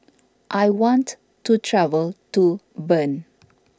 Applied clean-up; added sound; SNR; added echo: none; none; none; none.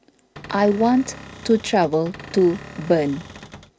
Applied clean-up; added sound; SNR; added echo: none; Cupboard open or close / Door; 17 dB; none.